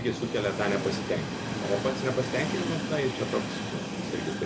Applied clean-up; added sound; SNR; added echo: none; Train; 2 dB; none.